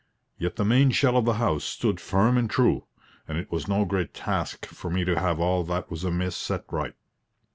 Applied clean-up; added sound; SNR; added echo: none; none; none; none.